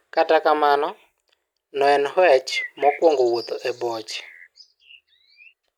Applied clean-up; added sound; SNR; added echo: none; Bird; 16 dB; none.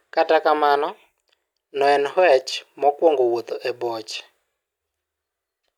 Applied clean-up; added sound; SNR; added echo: none; none; none; none.